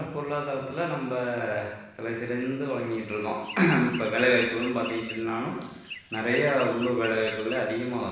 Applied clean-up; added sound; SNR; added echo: none; Chirp, tweet; 10 dB; reverberation time 0.9 s.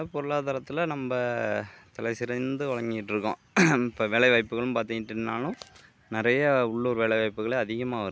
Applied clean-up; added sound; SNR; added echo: none; none; none; none.